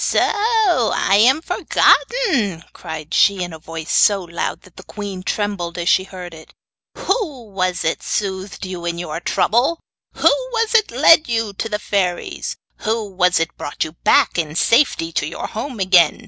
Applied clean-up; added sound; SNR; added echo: none; none; none; none.